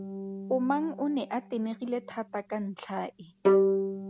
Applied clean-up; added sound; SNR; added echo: none; Bowed string instrument; -2 dB; none.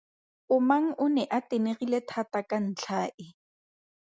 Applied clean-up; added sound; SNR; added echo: none; none; none; none.